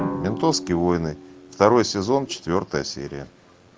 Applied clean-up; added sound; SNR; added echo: none; Drum; 12 dB; none.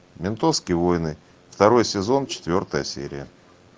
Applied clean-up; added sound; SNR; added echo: none; none; none; none.